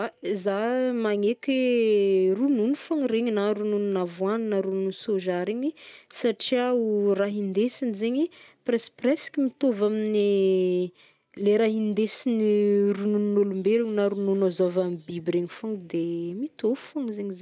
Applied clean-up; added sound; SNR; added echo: none; none; none; none.